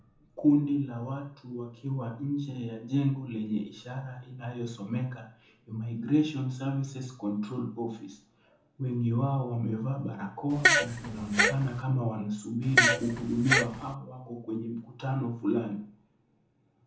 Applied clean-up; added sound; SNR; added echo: none; Fart; -4 dB; reverberation time 1.0 s.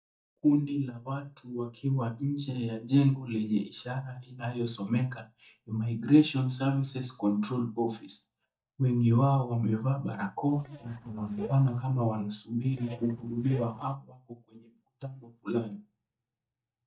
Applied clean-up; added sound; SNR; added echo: neural mask model DeepFilterNet 3.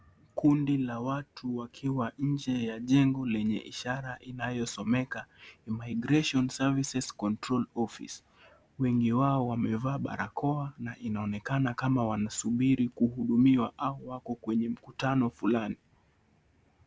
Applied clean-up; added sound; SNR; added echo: none; none; none; none.